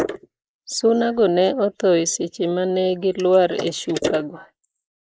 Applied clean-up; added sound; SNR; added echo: neural mask model Resemble Enhance denoiser.